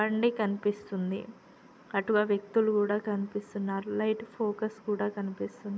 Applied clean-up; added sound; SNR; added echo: none; none; none; none.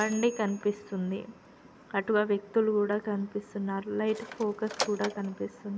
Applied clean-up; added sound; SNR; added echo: none; Mechanisms; 14 dB; none.